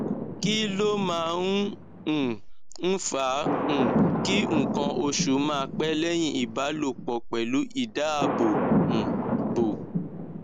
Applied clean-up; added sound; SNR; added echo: none; Thunder; 2 dB; none.